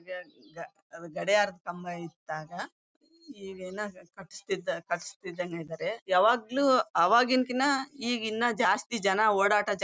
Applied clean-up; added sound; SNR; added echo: none; none; none; none.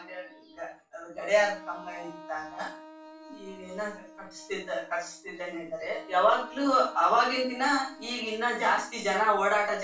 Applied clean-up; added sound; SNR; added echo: none; Wind instrument, woodwind instrument; 19 dB; reverberation time 0.3 s.